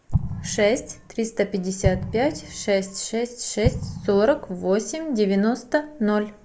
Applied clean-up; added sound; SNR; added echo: none; Explosion; 6 dB; none.